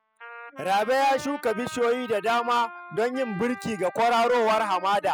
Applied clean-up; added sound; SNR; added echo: classical method spectral subtraction.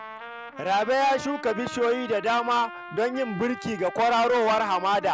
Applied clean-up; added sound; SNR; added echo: none; Trumpet; 13 dB; none.